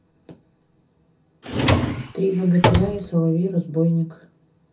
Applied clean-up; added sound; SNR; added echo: none; Drawer open or close; -2 dB; reverberation time 0.3 s.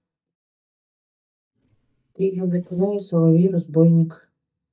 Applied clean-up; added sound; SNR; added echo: neural mask model DeepFilterNet 3.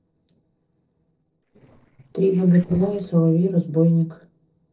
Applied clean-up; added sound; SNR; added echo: neural separator model SepFormer DNS4.